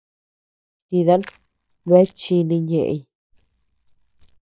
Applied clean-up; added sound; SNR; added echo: neural mask model DeepFilterNet 3.